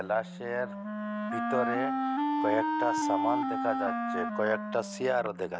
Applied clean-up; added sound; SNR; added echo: none; Wind instrument, woodwind instrument; -1 dB; none.